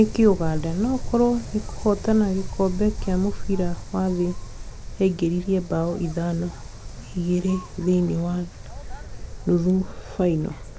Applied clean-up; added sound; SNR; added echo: none; Wind; 8 dB; none.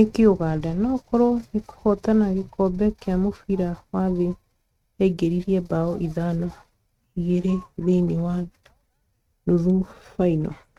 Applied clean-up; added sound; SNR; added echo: neural mask model RNNoise.